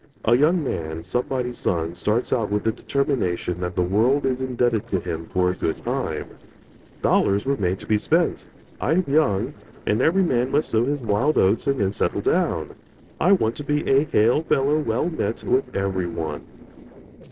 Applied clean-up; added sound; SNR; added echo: neural separator model SepFormer DNS4.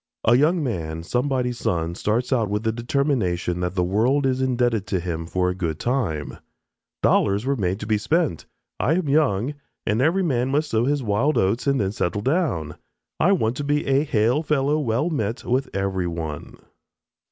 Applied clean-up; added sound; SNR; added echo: none; none; none; none.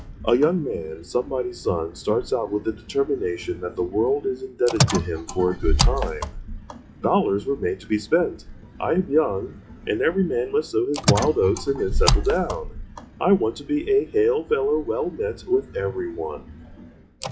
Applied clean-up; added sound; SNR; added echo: classical method WPE with log-MMSE.